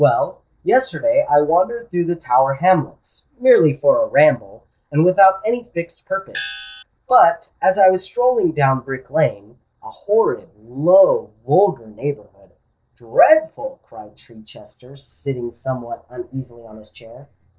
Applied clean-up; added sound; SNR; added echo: neural separator model SepFormer DNS4.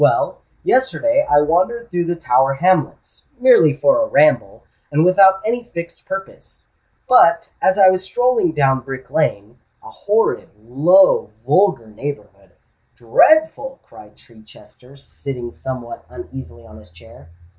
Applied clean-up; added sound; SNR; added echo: none; none; none; none.